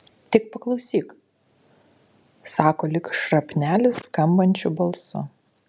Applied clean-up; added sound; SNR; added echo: none; none; none; none.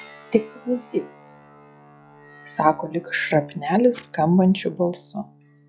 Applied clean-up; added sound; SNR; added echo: classical method log-MMSE.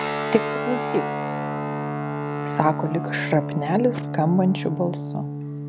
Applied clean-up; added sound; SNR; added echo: none; Guitar; 3 dB; none.